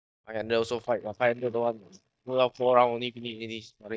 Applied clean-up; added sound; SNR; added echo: neural mask model DeepFilterNet 3.